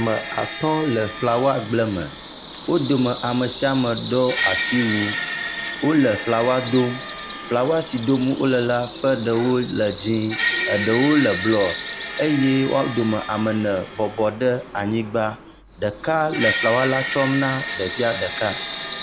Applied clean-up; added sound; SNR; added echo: none; Bird vocalization, bird call, bird song + Screech; 6 dB; none.